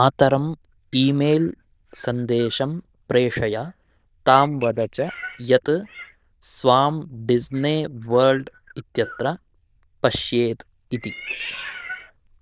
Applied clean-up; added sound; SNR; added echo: neural diffusion model UNIVERSE++.